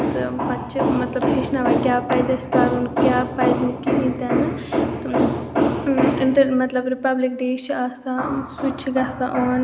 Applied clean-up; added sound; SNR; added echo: none; none; none; none.